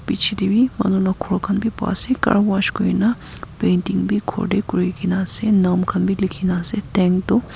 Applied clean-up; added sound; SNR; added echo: none; Cricket + Whoosh, swoosh, swish; 17 dB; none.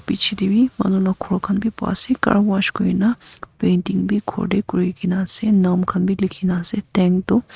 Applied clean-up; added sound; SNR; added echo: neural mask model RNNoise.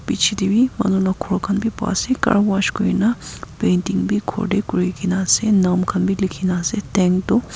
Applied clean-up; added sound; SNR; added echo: none; none; none; none.